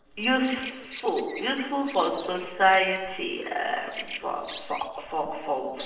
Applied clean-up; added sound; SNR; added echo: neural separator model SepFormer DNS4.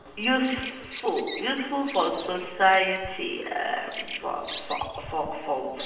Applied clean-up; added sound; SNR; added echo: none; Bird vocalization, bird call, bird song; 14 dB; reverberation time 1.0 s.